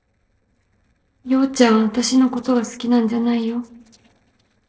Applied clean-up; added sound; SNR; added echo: neural separator model SepFormer DNS4.